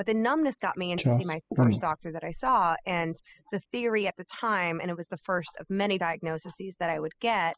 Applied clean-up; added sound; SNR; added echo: classical method spectral subtraction.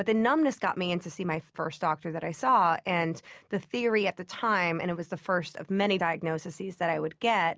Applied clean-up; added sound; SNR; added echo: none; none; none; none.